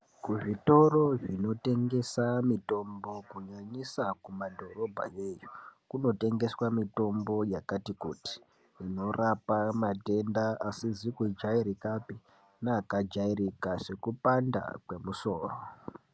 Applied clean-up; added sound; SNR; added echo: none; none; none; none.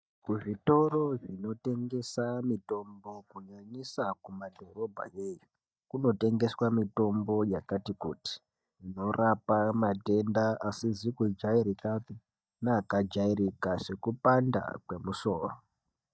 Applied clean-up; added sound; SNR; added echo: neural mask model DeepFilterNet 3.